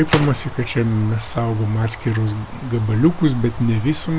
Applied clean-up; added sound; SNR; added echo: none; Gunshot, gunfire + Bird; 12 dB; none.